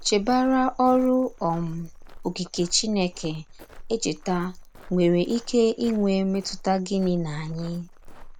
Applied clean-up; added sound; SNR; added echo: none; Walk, footsteps; 16 dB; none.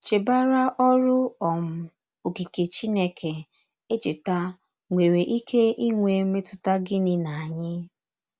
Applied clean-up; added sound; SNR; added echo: none; none; none; none.